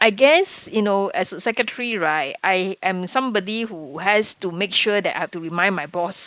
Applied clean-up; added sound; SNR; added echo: neural mask model Resemble Enhance denoiser.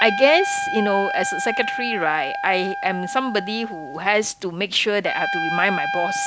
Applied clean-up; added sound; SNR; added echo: none; Trumpet; 4 dB; none.